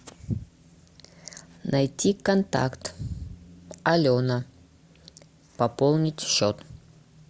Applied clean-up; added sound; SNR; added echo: none; none; none; none.